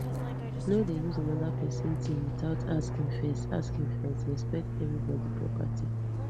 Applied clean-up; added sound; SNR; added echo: none; Fixed-wing aircraft, airplane; -2 dB; none.